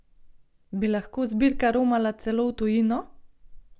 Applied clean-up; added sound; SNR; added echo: none; none; none; none.